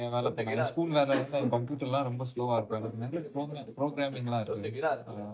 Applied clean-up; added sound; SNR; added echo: neural mask model DeepFilterNet 3.